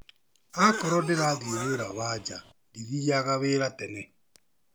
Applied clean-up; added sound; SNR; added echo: none; Cough; 7 dB; none.